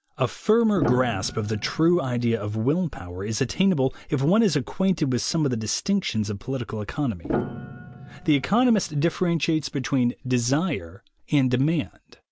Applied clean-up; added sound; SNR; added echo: none; Piano; 10 dB; none.